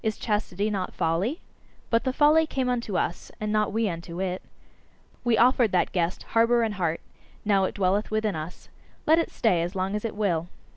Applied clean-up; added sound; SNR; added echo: none; none; none; none.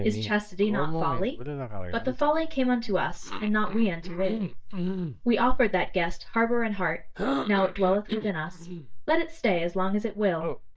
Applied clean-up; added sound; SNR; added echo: neural mask model DeepFilterNet 3.